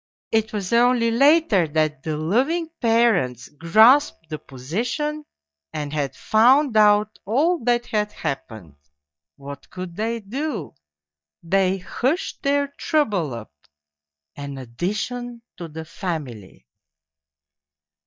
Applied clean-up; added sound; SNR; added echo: neural mask model DeepFilterNet 3.